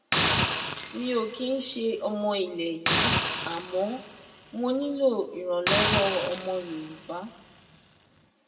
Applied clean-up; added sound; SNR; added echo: none; Hiss; 1 dB; reverberation time 1.1 s.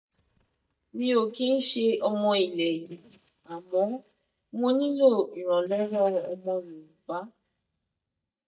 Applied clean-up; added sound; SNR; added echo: neural mask model DeepFilterNet 3.